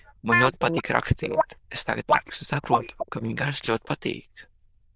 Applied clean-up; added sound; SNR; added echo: neural diffusion model UNIVERSE++.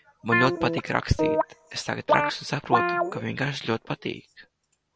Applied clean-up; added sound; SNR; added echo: none; Guitar; -2 dB; none.